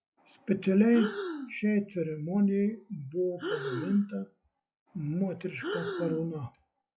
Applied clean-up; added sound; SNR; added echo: classical method log-MMSE.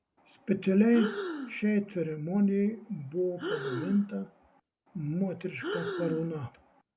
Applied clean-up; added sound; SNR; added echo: none; Breathing; 9 dB; none.